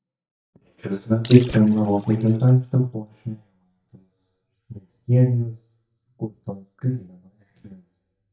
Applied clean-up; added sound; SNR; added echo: neural mask model DeepFilterNet 3.